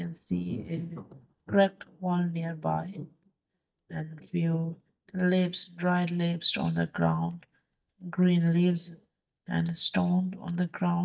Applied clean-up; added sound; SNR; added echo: neural mask model DeepFilterNet 3.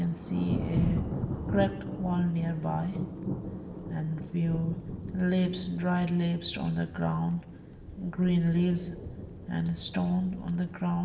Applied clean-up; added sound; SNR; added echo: none; Thunder; 6 dB; reverberation time 1.0 s.